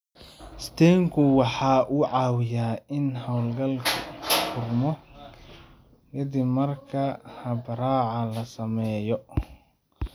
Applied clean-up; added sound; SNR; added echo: none; none; none; none.